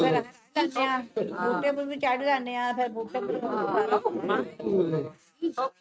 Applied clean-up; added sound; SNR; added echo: neural mask model RNNoise.